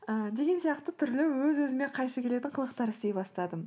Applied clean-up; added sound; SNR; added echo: none; none; none; none.